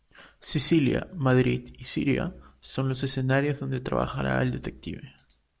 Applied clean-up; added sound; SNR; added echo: none; none; none; none.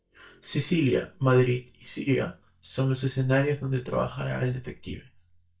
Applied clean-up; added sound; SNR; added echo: neural mask model DeepFilterNet 3.